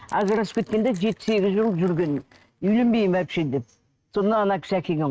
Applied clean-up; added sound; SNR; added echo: neural mask model RNNoise.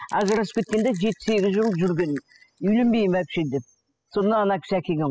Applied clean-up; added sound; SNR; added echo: classical method spectral subtraction.